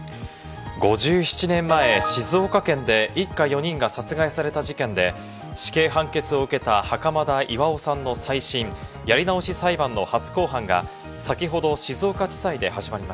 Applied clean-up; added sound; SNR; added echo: none; none; none; none.